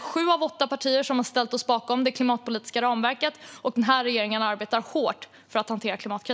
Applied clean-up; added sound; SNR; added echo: none; none; none; none.